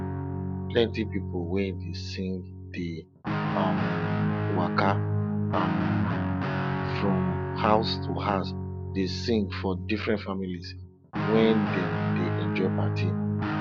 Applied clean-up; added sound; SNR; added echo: none; Guitar; -1 dB; none.